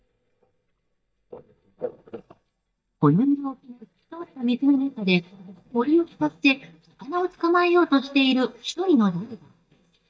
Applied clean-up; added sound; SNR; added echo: neural mask model DeepFilterNet 3.